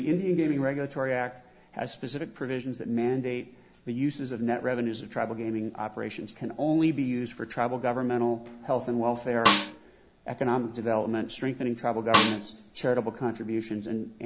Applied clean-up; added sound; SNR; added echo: none; Snare drum; -4 dB; none.